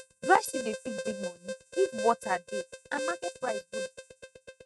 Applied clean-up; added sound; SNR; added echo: neural mask model RNNoise.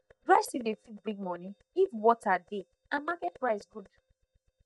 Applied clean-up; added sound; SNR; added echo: neural mask model DeepFilterNet 3.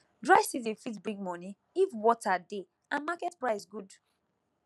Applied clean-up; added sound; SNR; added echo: none; none; none; none.